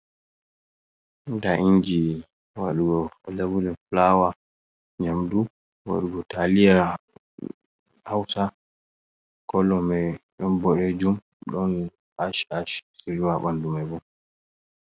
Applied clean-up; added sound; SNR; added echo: none; none; none; none.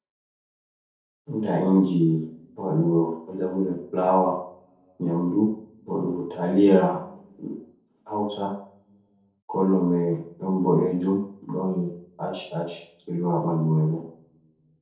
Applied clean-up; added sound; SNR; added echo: none; none; none; reverberation time 0.6 s.